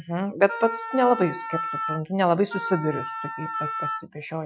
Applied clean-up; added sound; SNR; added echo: classical method Wiener filter.